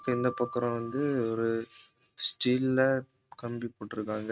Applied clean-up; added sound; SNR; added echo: neural mask model RNNoise.